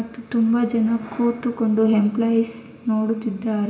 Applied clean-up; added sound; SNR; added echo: none; none; none; reverberation time 1.1 s.